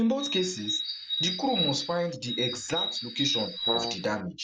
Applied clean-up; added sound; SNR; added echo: none; Bird + Brass instrument; 1 dB; none.